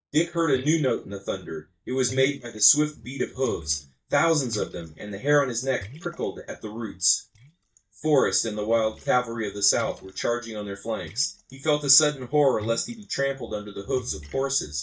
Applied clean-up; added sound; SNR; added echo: neural mask model DeepFilterNet 3.